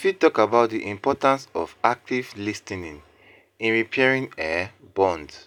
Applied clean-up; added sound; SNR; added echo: none; none; none; none.